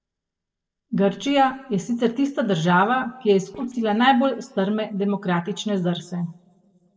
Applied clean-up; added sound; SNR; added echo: neural separator model SepFormer DNS4.